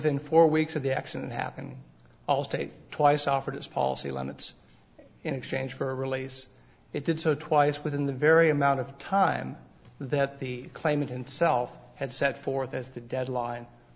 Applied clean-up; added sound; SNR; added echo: none; none; none; none.